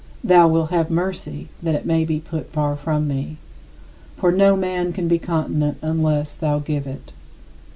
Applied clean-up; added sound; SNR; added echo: none; none; none; none.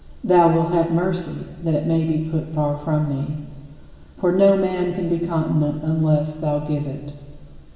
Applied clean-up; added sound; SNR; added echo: none; none; none; reverberation time 1.9 s.